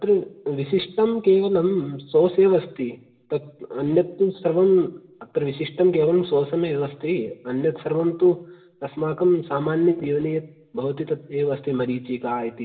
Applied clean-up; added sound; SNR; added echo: none; none; none; reverberation time 0.7 s.